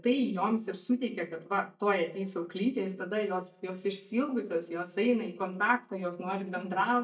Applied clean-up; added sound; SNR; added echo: neural mask model DeepFilterNet 3.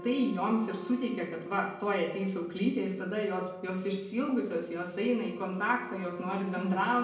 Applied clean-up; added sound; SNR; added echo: none; Wind instrument, woodwind instrument; 16 dB; reverberation time 0.8 s.